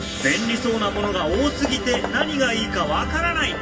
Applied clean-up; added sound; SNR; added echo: none; Hammer / Wood; 13 dB; reverberation time 2.1 s.